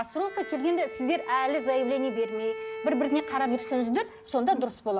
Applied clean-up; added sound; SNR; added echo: none; Bowed string instrument; 11 dB; none.